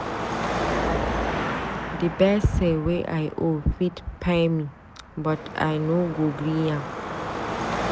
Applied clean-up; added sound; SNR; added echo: none; Car passing by / Traffic noise, roadway noise / Engine; 4 dB; none.